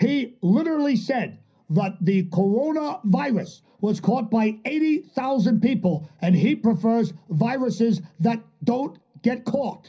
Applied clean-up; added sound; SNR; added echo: none; none; none; reverberation time 0.5 s.